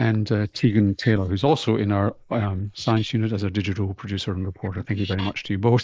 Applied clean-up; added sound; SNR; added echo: neural mask model Resemble Enhance denoiser.